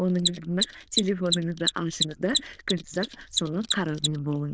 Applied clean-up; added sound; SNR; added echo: neural diffusion model UNIVERSE++.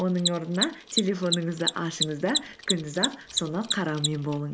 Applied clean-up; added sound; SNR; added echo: none; Mechanisms; 3 dB; none.